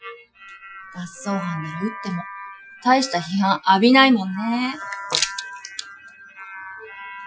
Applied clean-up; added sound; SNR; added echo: classical method Wiener filter.